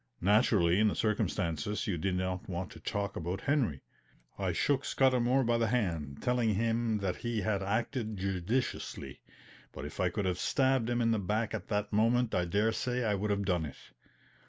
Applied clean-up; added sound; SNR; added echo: none; none; none; none.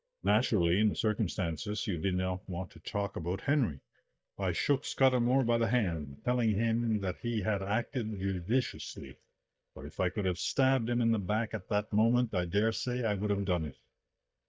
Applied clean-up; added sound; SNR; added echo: neural mask model DeepFilterNet 3.